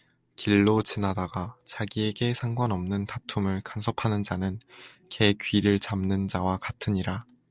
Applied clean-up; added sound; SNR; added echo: none; none; none; none.